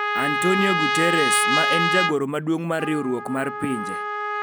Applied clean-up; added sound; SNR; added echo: none; Trumpet; -1 dB; none.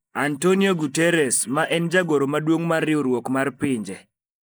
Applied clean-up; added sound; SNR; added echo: neural mask model Resemble Enhance denoiser.